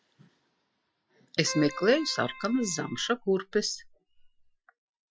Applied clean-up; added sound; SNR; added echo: classical method Wiener filter.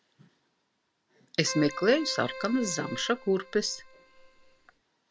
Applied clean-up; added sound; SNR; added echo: none; Keyboard (musical); 12 dB; none.